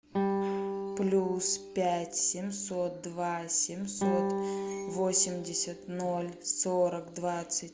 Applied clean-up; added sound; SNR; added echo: none; Guitar; 4 dB; none.